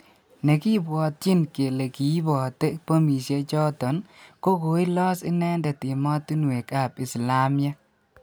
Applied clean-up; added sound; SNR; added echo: none; none; none; none.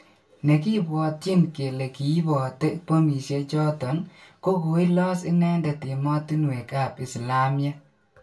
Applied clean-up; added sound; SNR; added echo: none; none; none; reverberation time 0.2 s.